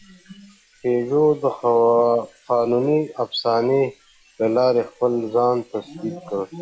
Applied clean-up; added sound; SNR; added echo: classical method log-MMSE.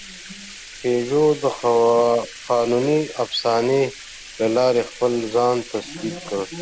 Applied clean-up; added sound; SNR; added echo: none; Bathtub (filling or washing); 18 dB; none.